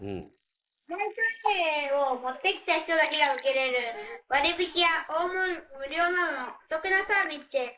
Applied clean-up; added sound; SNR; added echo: neural mask model Resemble Enhance denoiser.